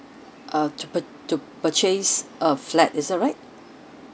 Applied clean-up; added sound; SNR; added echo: none; none; none; none.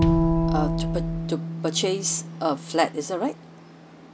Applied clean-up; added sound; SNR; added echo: none; Bowed string instrument + Bass drum; -2 dB; none.